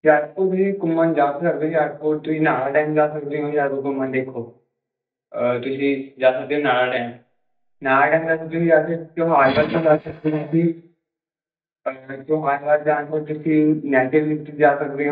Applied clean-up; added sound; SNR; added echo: neural mask model DeepFilterNet 3.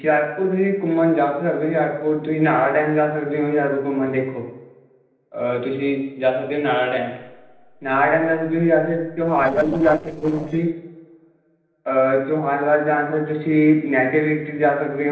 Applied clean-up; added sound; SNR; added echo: neural separator model SepFormer DNS4.